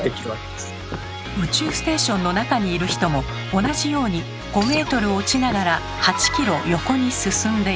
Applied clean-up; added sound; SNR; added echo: none; Walk, footsteps; 16 dB; none.